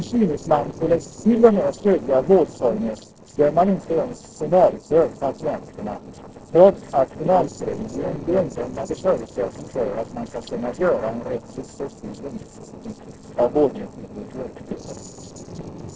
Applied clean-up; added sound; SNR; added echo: neural separator model SepFormer DNS4.